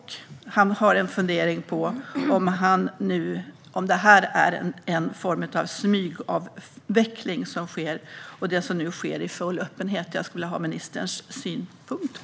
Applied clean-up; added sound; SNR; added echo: none; none; none; none.